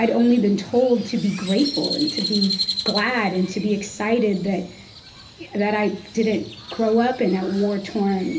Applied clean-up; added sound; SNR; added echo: none; Crow; 11 dB; reverberation time 0.3 s.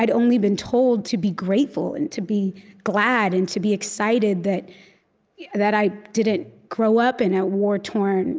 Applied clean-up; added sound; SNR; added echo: none; none; none; none.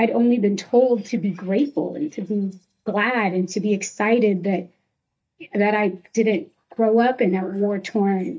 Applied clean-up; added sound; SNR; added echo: neural mask model DeepFilterNet 3.